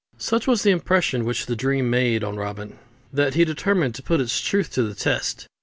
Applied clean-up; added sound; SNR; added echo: none; none; none; none.